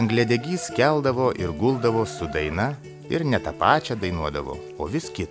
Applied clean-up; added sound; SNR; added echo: none; Bathtub (filling or washing) / Water tap, faucet; 19 dB; none.